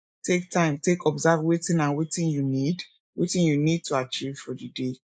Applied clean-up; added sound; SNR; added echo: neural mask model Resemble Enhance denoiser.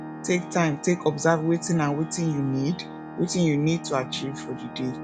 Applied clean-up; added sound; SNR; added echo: none; Organ; 12 dB; none.